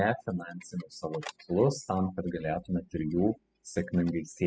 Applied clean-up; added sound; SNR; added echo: classical method spectral subtraction.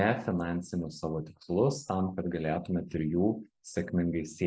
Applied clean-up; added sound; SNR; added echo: none; none; none; none.